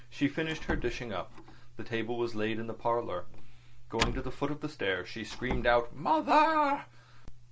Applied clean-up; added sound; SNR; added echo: none; Slam; 10 dB; none.